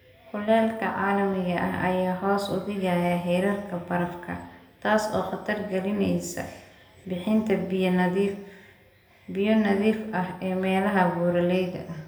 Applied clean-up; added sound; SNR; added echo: none; none; none; reverberation time 0.7 s.